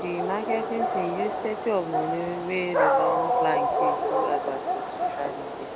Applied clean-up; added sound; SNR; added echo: none; Dog; -4 dB; none.